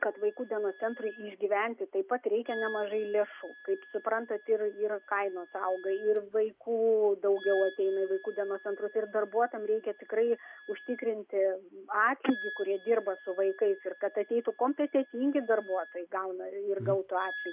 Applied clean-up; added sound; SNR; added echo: none; Wind instrument, woodwind instrument; 18 dB; none.